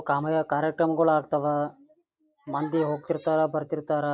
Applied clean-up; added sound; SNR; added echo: none; none; none; none.